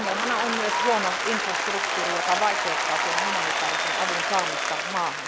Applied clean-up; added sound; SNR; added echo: none; Applause; -4 dB; none.